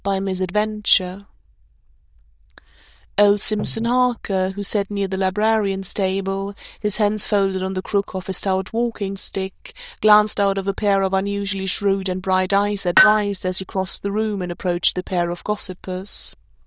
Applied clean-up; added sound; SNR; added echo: neural diffusion model UNIVERSE++.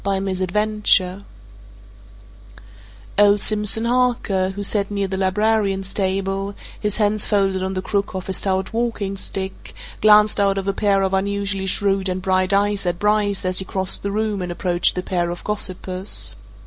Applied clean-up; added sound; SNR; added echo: none; none; none; none.